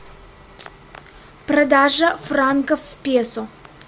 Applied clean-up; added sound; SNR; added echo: none; none; none; none.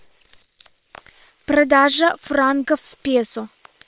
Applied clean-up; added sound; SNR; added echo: neural separator model SepFormer WHAM!.